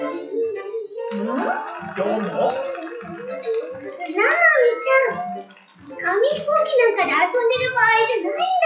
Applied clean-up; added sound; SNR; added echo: classical method WPE with log-MMSE.